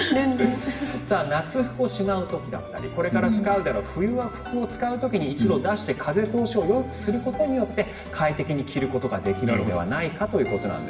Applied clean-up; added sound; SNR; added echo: none; none; none; reverberation time 0.8 s.